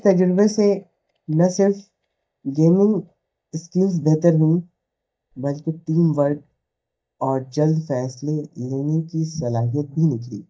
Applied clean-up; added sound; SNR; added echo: neural mask model DeepFilterNet 3.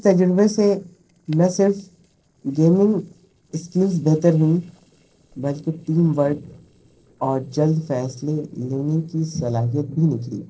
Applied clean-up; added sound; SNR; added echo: neural separator model SepFormer DNS4.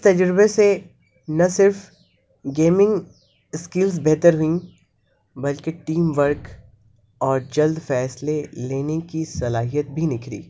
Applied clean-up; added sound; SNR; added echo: none; none; none; none.